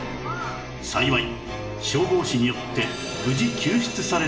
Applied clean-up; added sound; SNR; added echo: none; none; none; reverberation time 0.7 s.